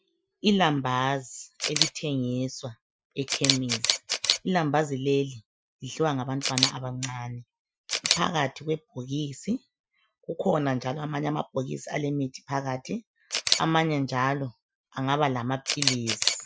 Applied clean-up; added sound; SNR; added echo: classical method Wiener filter.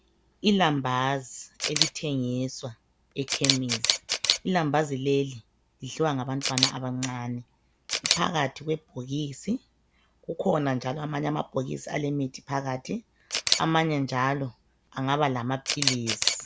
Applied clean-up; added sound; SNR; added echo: none; Camera; 5 dB; none.